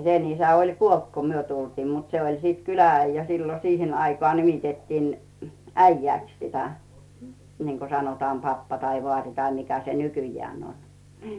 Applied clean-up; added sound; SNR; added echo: none; none; none; none.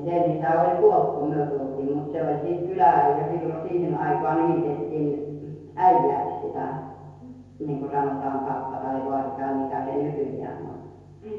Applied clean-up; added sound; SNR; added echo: none; none; none; reverberation time 1.2 s.